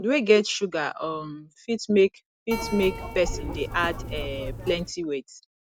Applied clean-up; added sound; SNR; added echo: none; Keyboard (musical); 7 dB; none.